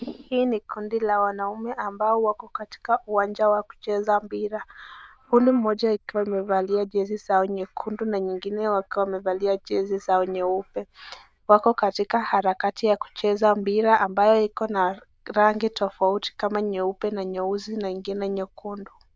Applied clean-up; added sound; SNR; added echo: neural diffusion model UNIVERSE++.